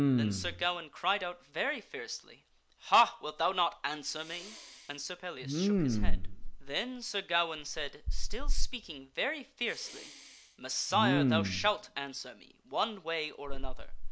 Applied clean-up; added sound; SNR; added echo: none; Respiratory sounds; -2 dB; none.